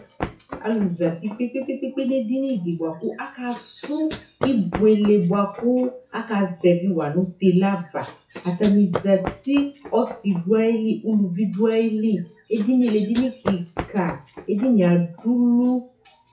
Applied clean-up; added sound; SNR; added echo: classical method WPE with log-MMSE.